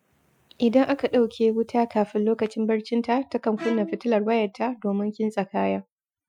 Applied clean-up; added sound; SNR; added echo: classical method Wiener filter.